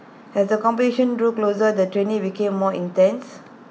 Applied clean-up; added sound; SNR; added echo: none; none; none; none.